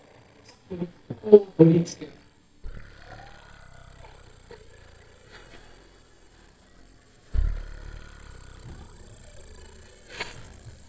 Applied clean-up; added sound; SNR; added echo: neural mask model DeepFilterNet 3.